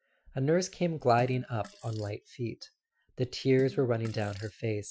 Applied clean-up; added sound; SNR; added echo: classical method Wiener filter.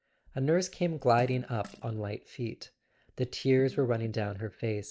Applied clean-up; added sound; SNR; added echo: neural mask model DeepFilterNet 3.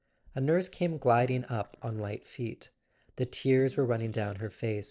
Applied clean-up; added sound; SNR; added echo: neural separator model SepFormer DNS4.